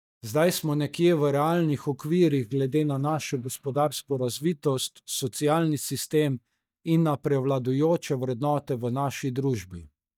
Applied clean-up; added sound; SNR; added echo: neural mask model DeepFilterNet 3.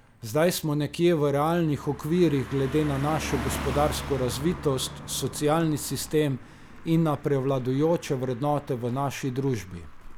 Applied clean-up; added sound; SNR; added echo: none; Car passing by; 13 dB; none.